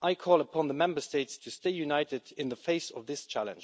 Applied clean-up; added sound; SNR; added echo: none; none; none; none.